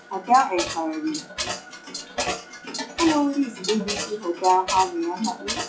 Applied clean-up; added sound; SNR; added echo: classical method WPE with log-MMSE.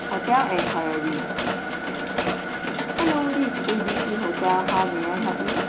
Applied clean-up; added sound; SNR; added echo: none; Mechanisms; 0 dB; reverberation time 0.4 s.